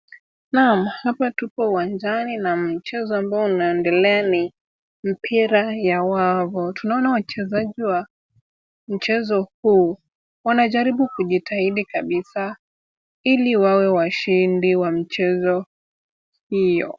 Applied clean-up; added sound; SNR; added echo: none; none; none; none.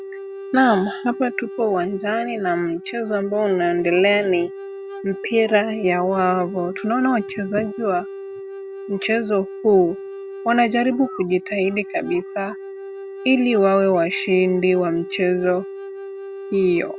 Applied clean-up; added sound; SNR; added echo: none; Wind instrument, woodwind instrument; 12 dB; none.